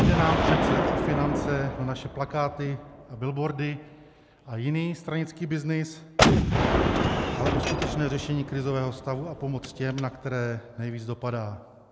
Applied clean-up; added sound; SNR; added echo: none; Gunshot, gunfire; -2 dB; none.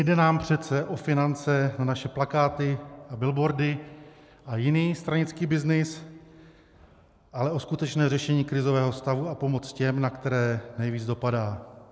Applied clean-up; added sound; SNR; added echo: none; none; none; none.